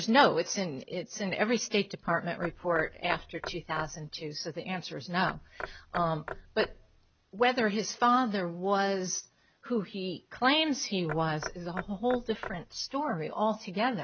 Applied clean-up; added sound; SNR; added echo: none; Knock / Wood; 13 dB; none.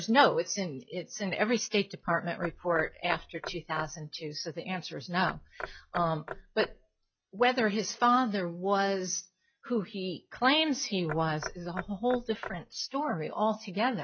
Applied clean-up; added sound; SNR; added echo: classical method log-MMSE.